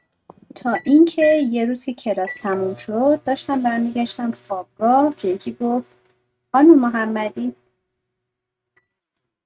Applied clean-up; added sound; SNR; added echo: neural mask model RNNoise.